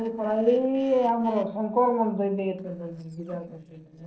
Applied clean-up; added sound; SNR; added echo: neural separator model SepFormer DNS4.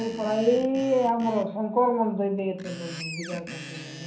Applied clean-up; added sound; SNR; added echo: none; Screech; 15 dB; reverberation time 0.6 s.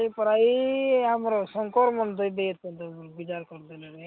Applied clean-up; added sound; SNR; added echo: none; none; none; none.